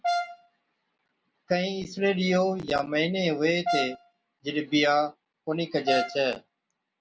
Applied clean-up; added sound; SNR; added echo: none; Brass instrument; 3 dB; none.